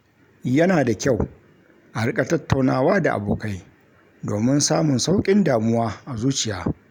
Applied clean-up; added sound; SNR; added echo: none; none; none; none.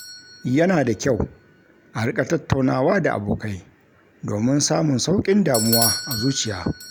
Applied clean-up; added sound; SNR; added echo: none; Bell / Doorbell; 10 dB; none.